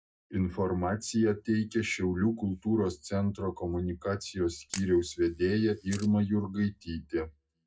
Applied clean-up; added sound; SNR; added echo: none; Camera; 19 dB; reverberation time 0.2 s.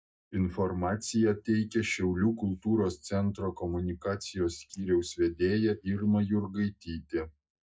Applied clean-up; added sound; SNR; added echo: neural mask model DeepFilterNet 3.